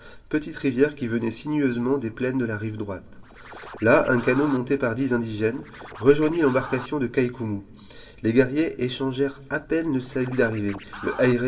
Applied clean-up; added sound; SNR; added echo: none; Scratching (performance technique); 16 dB; reverberation time 1.3 s.